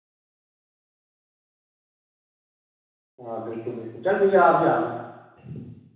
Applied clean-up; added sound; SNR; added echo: none; none; none; reverberation time 1.1 s.